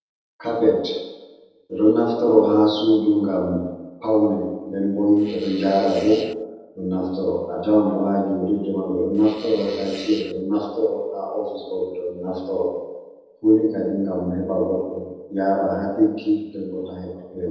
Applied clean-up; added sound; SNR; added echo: neural separator model SepFormer DNS4.